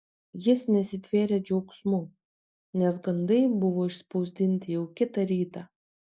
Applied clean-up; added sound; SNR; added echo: none; none; none; none.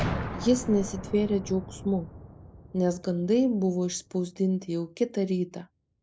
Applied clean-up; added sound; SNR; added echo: none; Boom; 11 dB; none.